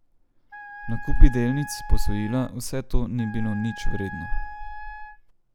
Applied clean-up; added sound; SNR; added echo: none; Wind instrument, woodwind instrument; 18 dB; none.